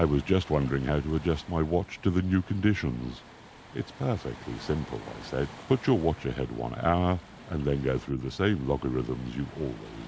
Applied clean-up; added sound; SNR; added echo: none; Waves, surf; 19 dB; none.